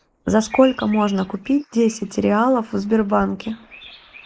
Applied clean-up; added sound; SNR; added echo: neural mask model Resemble Enhance denoiser.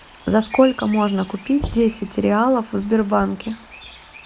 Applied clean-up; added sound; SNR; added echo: none; Knock + Bird vocalization, bird call, bird song; 16 dB; none.